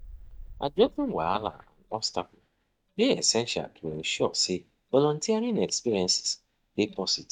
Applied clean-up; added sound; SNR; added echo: neural mask model DeepFilterNet 3.